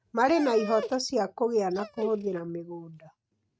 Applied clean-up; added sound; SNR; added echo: neural mask model RNNoise.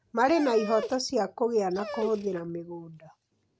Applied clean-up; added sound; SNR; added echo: none; Dog; 11 dB; none.